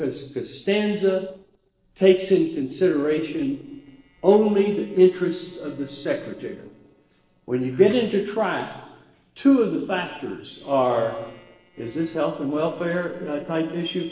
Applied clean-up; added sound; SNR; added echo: neural separator model SepFormer DNS4.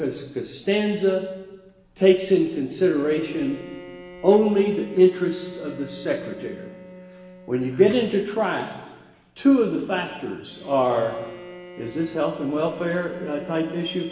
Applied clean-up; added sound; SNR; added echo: none; Bowed string instrument; 19 dB; reverberation time 1.4 s.